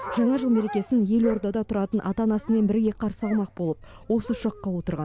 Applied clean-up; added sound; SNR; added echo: none; Dog; 15 dB; none.